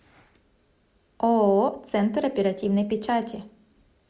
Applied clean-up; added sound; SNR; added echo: none; none; none; none.